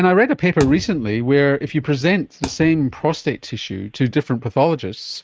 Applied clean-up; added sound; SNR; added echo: neural mask model RNNoise.